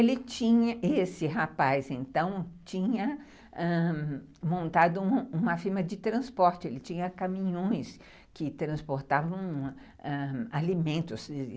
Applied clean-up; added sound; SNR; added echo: none; none; none; none.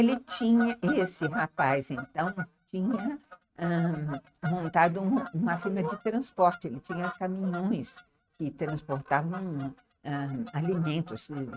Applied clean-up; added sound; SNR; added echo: neural mask model RNNoise.